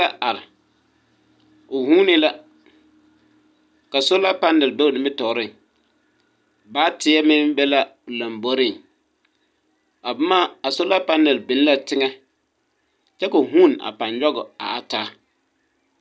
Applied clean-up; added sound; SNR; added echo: none; none; none; none.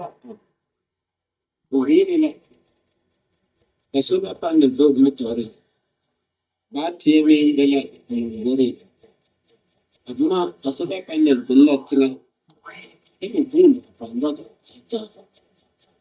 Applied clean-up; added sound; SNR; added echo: neural mask model DeepFilterNet 3.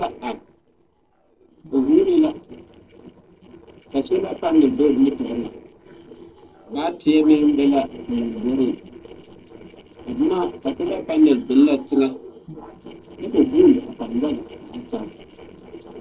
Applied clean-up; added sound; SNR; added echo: neural separator model SepFormer DNS4.